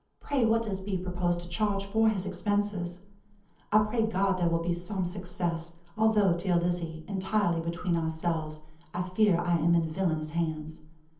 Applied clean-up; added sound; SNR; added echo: none; none; none; reverberation time 0.7 s.